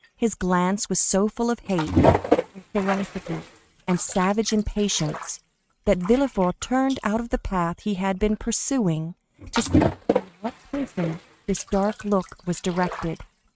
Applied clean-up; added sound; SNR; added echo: neural mask model RNNoise.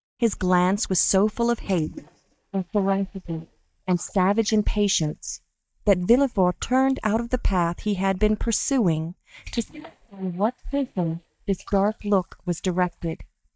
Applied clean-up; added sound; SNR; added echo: neural mask model DeepFilterNet 3.